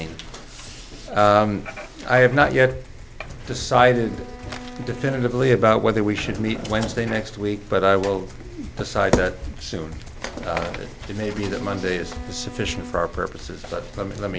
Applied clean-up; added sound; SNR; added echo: none; Bowed string instrument; 15 dB; none.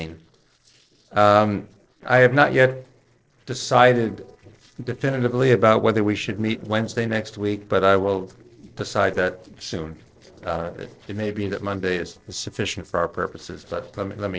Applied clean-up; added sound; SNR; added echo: neural separator model SepFormer DNS4.